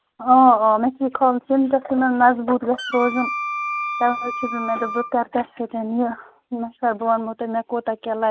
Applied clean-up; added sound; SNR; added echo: none; Wind instrument, woodwind instrument; 8 dB; none.